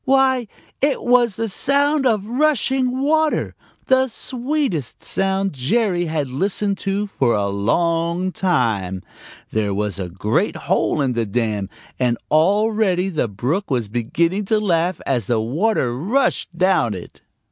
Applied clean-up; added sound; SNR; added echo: none; none; none; none.